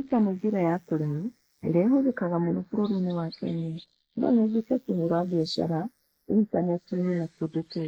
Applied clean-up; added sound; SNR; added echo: neural mask model Resemble Enhance denoiser.